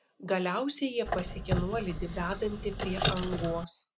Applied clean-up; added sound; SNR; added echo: none; Squeak; 1 dB; none.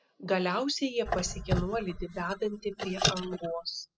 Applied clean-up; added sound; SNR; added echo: classical method spectral subtraction.